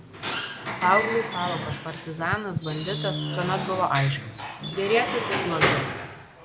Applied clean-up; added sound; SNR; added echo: none; Squeak / Wood; 1 dB; none.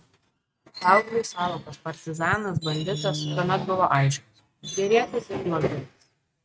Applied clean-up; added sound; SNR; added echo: neural mask model RNNoise.